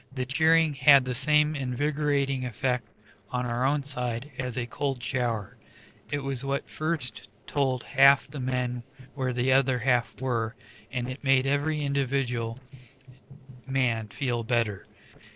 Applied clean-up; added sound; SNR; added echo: neural separator model SepFormer DNS4.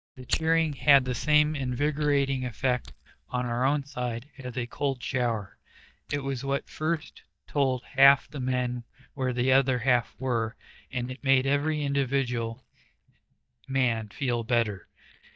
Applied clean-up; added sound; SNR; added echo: neural mask model DeepFilterNet 3.